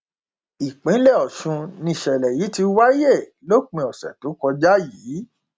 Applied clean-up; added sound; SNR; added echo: none; none; none; none.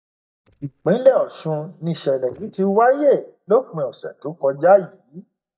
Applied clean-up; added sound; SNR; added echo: neural mask model DeepFilterNet 3.